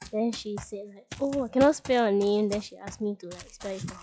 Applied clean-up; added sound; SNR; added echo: classical method log-MMSE.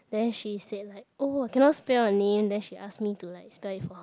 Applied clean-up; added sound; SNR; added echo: none; none; none; none.